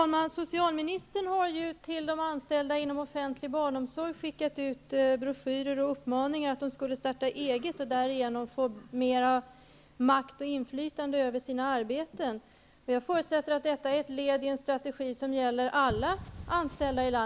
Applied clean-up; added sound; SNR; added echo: none; Wind; 11 dB; none.